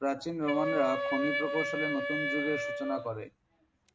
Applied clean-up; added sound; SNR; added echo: none; Wind instrument, woodwind instrument; 1 dB; none.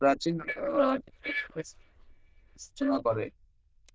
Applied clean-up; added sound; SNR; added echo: neural diffusion model UNIVERSE++.